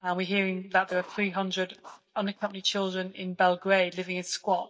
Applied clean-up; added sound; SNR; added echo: neural mask model DeepFilterNet 3.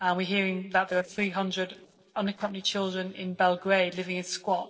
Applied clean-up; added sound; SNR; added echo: neural separator model SepFormer DNS4.